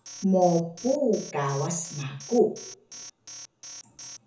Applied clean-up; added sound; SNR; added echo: none; Alarm; 17 dB; reverberation time 0.6 s.